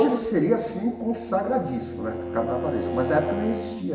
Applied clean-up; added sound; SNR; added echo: none; Bowed string instrument; 7 dB; reverberation time 1.0 s.